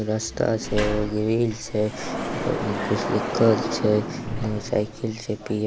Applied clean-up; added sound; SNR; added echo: none; Sliding door; 5 dB; none.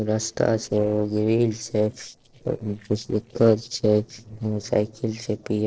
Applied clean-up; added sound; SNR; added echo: neural separator model SepFormer DNS4.